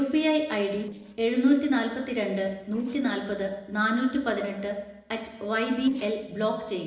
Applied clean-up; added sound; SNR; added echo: neural separator model SepFormer DNS4.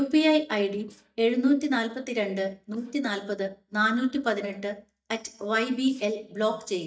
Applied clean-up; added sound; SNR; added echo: neural mask model DeepFilterNet 3.